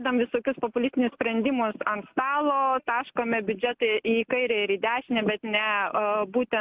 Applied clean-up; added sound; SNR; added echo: none; none; none; none.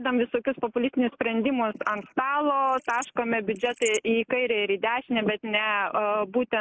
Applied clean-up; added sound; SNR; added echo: neural mask model Resemble Enhance denoiser.